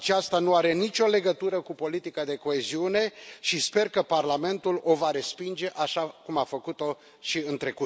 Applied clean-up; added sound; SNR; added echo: none; none; none; none.